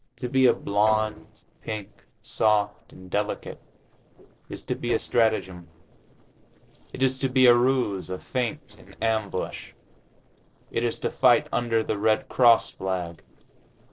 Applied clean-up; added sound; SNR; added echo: neural separator model SepFormer DNS4.